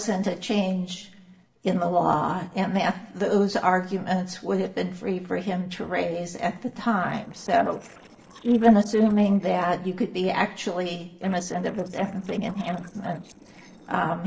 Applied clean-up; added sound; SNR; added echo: neural separator model SepFormer DNS4.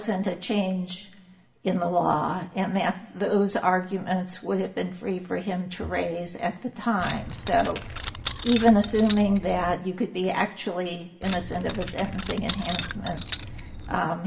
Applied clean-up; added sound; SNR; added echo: none; Keys jangling; 1 dB; reverberation time 0.5 s.